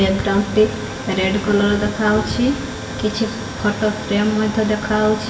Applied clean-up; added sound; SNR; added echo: none; Tools; 16 dB; reverberation time 1.2 s.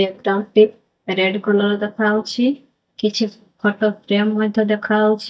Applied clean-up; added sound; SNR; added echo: neural mask model DeepFilterNet 3.